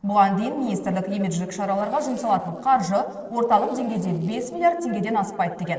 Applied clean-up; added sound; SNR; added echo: neural separator model SepFormer DNS4.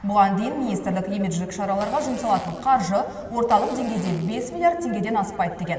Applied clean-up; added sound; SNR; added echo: none; Fart; 18 dB; reverberation time 2.0 s.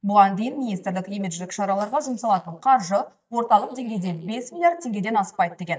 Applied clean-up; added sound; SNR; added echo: neural mask model DeepFilterNet 3.